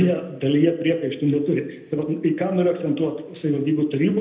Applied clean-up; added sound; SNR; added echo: none; none; none; reverberation time 0.6 s.